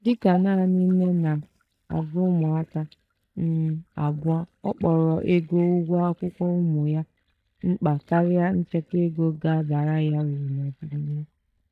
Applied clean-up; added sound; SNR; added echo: neural mask model DeepFilterNet 3.